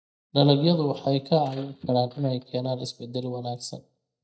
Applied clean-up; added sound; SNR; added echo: neural mask model DeepFilterNet 3.